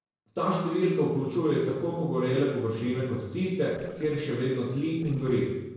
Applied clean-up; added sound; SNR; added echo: neural separator model SepFormer DNS4.